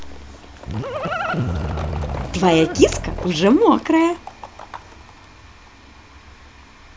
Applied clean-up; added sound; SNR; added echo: none; Livestock, farm animals, working animals; 7 dB; none.